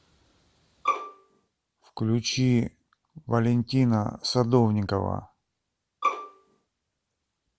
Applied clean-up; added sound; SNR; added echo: none; Bowed string instrument; 3 dB; none.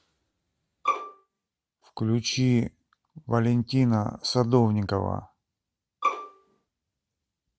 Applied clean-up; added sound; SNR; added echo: neural mask model RNNoise.